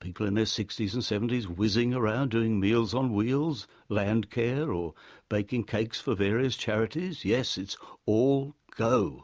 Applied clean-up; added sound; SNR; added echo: none; none; none; none.